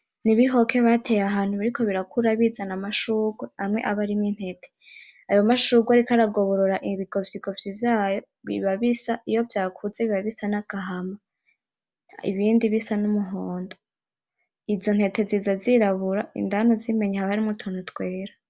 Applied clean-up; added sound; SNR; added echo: none; none; none; none.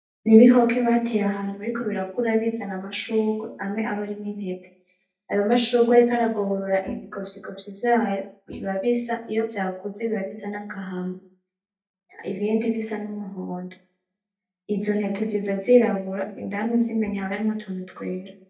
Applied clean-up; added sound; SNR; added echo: neural mask model DeepFilterNet 3.